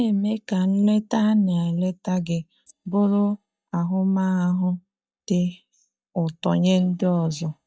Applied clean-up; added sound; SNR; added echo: neural mask model DeepFilterNet 3.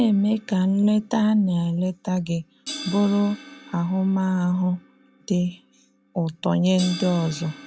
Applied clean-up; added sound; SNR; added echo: none; Crash cymbal; 19 dB; none.